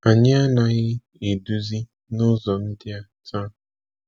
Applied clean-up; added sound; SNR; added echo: none; none; none; none.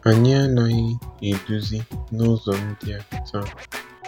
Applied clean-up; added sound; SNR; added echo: none; Scratching (performance technique); 13 dB; none.